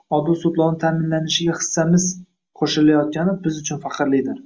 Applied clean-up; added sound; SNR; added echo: none; none; none; none.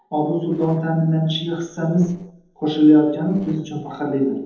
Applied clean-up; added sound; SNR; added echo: neural separator model SepFormer DNS4.